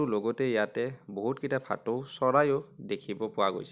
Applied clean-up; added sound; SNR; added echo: none; none; none; none.